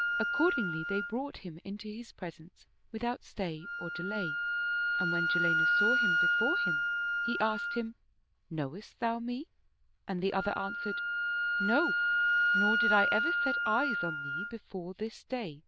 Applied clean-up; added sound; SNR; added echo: neural diffusion model UNIVERSE++.